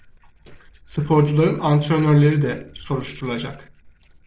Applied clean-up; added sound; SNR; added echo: neural separator model SepFormer DNS4.